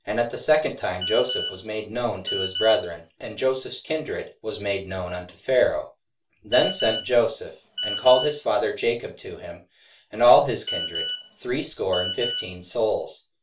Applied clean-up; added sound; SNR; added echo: none; Telephone; 7 dB; reverberation time 0.2 s.